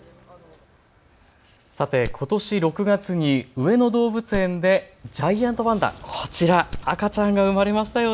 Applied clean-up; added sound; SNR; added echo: none; Wood; 14 dB; none.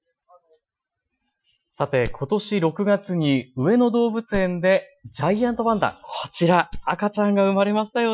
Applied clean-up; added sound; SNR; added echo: classical method Wiener filter.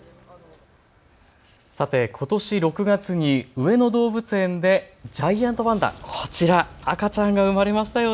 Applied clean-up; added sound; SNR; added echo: none; none; none; none.